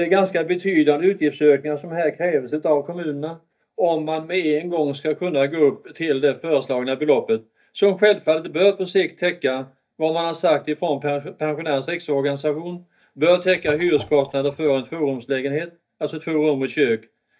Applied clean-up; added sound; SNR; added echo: neural mask model DeepFilterNet 3.